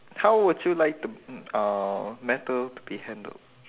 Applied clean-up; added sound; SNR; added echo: none; none; none; none.